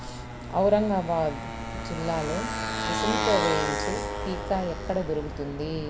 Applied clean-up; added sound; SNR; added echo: none; Motorcycle; 3 dB; none.